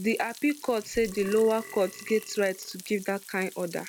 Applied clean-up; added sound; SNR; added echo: none; Burping, eructation + Frying (food); 17 dB; none.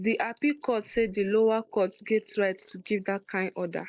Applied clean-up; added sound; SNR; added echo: neural mask model Resemble Enhance denoiser.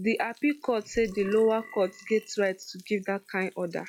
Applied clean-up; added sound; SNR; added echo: classical method log-MMSE.